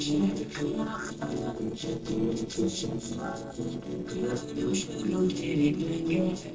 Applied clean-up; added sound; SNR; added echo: neural separator model SepFormer DNS4.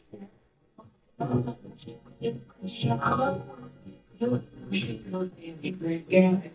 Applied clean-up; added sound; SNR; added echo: neural mask model DeepFilterNet 3.